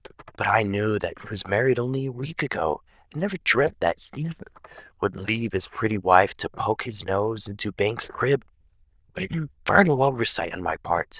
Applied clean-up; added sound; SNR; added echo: neural diffusion model UNIVERSE++.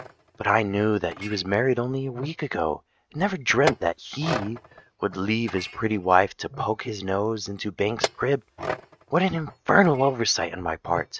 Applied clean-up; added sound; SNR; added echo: neural mask model RNNoise.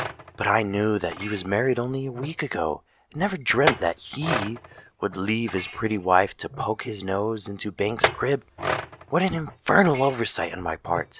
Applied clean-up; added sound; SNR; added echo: none; Chink, clink; 8 dB; none.